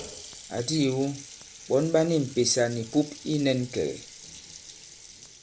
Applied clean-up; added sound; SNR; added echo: none; Water tap, faucet; 17 dB; none.